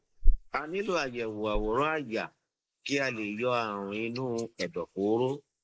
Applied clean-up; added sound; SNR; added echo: neural mask model Resemble Enhance denoiser.